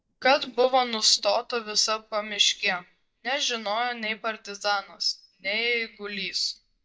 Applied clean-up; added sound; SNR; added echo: neural mask model DeepFilterNet 3.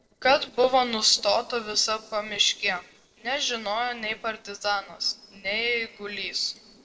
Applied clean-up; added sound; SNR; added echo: neural separator model SepFormer DNS4.